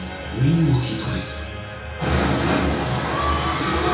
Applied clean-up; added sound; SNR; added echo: none; none; none; reverberation time 0.6 s.